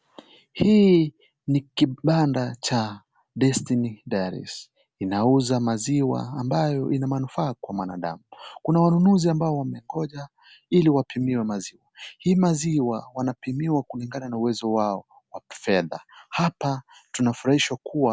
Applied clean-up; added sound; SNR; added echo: none; none; none; none.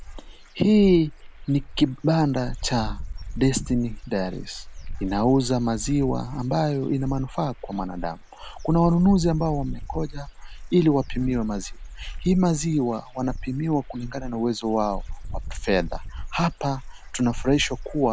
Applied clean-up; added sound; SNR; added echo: none; Bird / Dog; 9 dB; none.